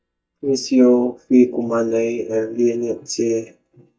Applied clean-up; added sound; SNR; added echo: neural mask model DeepFilterNet 3.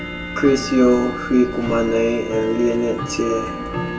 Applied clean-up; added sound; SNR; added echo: none; Tick-tock / Bell; 9 dB; reverberation time 0.1 s.